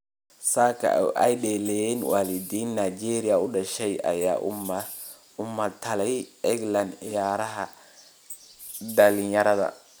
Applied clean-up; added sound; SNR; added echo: none; Wild animals; 16 dB; none.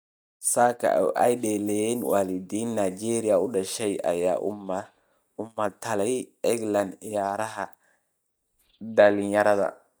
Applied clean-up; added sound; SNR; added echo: neural mask model DeepFilterNet 3.